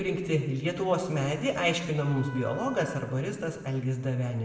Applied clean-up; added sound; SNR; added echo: none; Wind instrument, woodwind instrument; 19 dB; reverberation time 1.0 s.